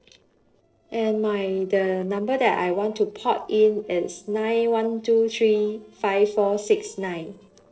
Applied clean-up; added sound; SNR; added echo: neural separator model SepFormer DNS4.